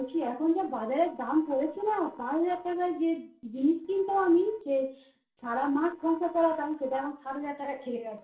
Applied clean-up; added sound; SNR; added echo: neural separator model SepFormer DNS4.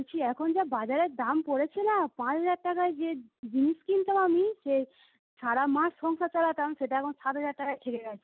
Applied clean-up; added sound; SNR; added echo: none; none; none; none.